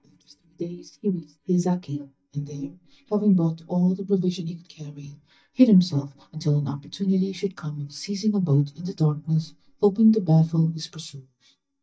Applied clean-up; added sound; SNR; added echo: neural mask model DeepFilterNet 3.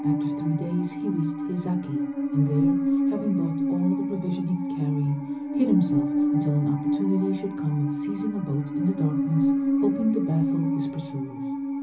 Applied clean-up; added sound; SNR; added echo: none; Musical instrument; -1 dB; reverberation time 0.5 s.